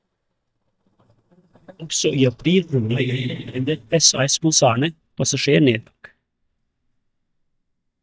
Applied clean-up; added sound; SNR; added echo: neural mask model DeepFilterNet 3.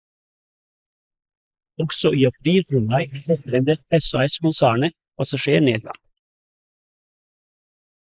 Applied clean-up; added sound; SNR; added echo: neural mask model Resemble Enhance denoiser.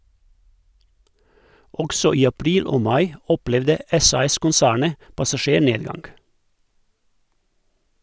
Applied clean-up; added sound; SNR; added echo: none; none; none; none.